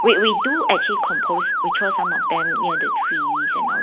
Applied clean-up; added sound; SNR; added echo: none; Motor vehicle (road) / Siren; -3 dB; none.